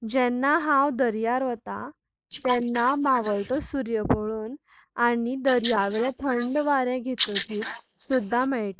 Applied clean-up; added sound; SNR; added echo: neural mask model Resemble Enhance denoiser.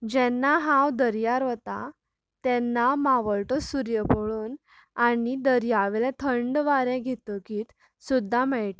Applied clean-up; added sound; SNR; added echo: none; none; none; none.